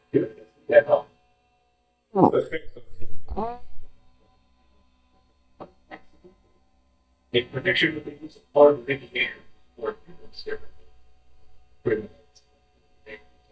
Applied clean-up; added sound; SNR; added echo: neural mask model DeepFilterNet 3.